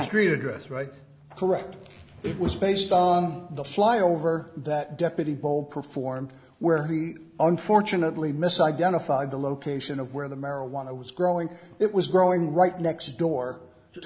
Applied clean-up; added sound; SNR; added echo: none; none; none; none.